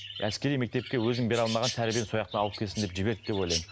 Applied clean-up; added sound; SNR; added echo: none; Chirp, tweet; 10 dB; none.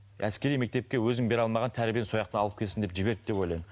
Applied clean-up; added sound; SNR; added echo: none; none; none; none.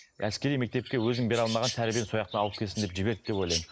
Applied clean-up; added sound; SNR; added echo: neural mask model Resemble Enhance denoiser.